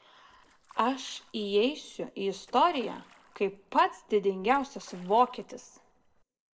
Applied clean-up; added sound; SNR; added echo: neural separator model SepFormer DNS4.